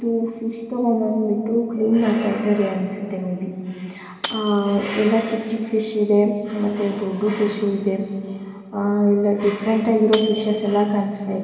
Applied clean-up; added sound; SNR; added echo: none; Tambourine; 13 dB; reverberation time 2.5 s.